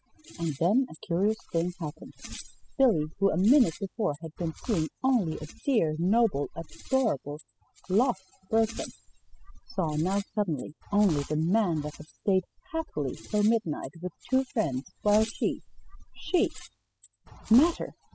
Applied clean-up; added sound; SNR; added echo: classical method spectral subtraction.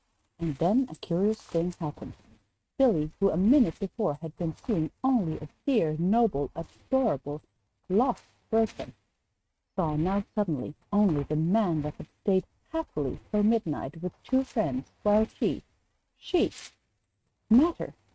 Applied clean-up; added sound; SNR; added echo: neural mask model RNNoise.